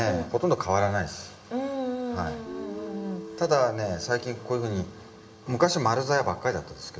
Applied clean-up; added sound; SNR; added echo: none; Guitar; 17 dB; reverberation time 1.3 s.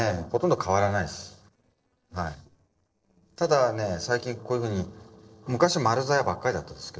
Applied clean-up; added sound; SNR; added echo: neural separator model SepFormer DNS4.